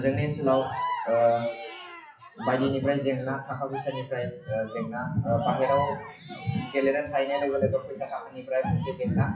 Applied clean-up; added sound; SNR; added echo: classical method WPE with log-MMSE.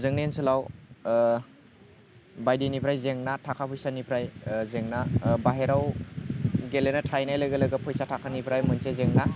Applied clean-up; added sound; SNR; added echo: none; none; none; none.